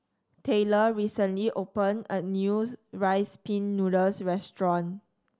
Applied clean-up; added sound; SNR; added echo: none; none; none; none.